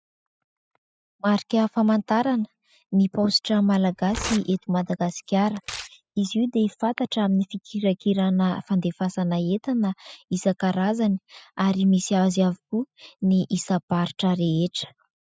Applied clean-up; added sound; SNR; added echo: classical method spectral subtraction.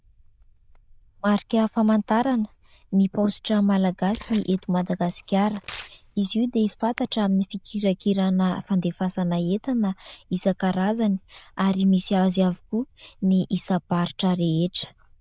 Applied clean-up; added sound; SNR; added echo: neural diffusion model UNIVERSE++.